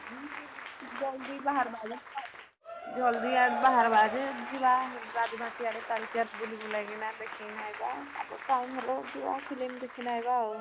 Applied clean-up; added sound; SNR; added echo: none; Applause / Crowd / Cheering; 8 dB; none.